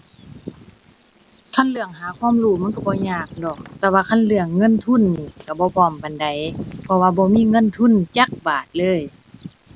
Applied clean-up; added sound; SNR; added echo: none; Bird vocalization, bird call, bird song; 16 dB; none.